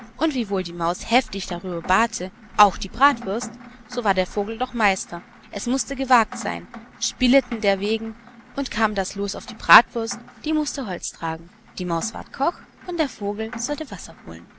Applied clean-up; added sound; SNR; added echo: none; Rain; 19 dB; none.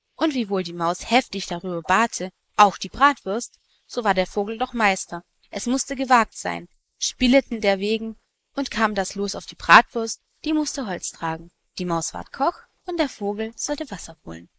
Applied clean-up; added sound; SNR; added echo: neural mask model Resemble Enhance denoiser.